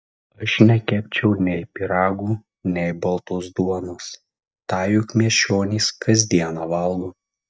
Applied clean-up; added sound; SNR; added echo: neural mask model DeepFilterNet 3.